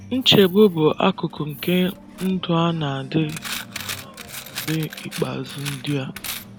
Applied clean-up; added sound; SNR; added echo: none; Coin (dropping); 13 dB; none.